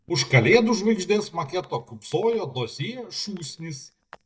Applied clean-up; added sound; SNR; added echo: neural mask model DeepFilterNet 3.